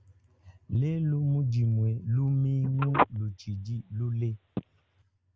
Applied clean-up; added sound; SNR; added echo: none; Telephone; 5 dB; none.